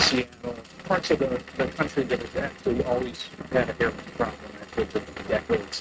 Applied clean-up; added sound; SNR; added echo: neural mask model RNNoise.